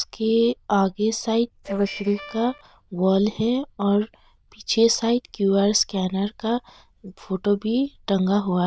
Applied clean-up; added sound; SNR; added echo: neural diffusion model UNIVERSE++.